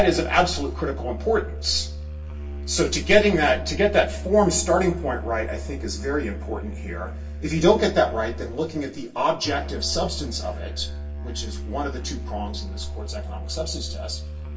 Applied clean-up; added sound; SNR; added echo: none; Musical instrument; 8 dB; reverberation time 0.2 s.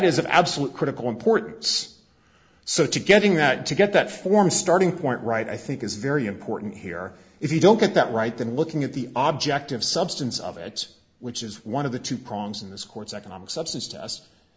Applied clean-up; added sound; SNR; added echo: none; none; none; none.